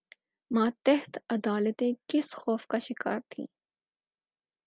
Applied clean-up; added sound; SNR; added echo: none; none; none; none.